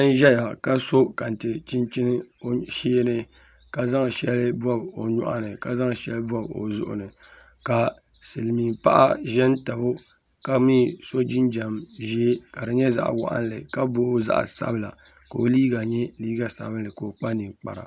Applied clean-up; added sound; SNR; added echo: none; none; none; none.